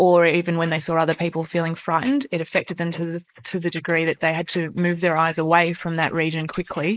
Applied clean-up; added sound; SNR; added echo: neural mask model Resemble Enhance denoiser.